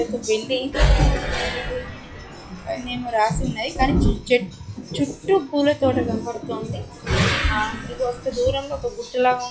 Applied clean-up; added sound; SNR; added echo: classical method log-MMSE.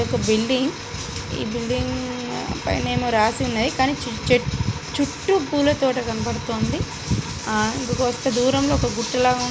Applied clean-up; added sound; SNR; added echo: none; none; none; none.